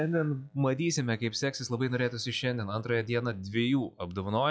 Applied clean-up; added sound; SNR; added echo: classical method log-MMSE.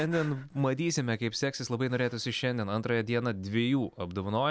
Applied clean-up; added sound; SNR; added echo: none; none; none; none.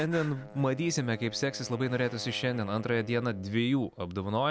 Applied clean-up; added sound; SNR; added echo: none; Wind instrument, woodwind instrument; 19 dB; none.